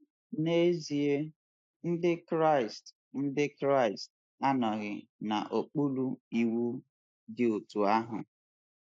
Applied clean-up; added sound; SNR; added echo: neural mask model Resemble Enhance denoiser.